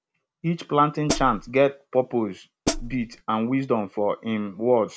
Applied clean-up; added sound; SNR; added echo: none; Hi-hat; 4 dB; none.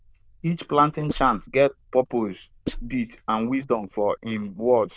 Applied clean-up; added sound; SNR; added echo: neural diffusion model UNIVERSE++.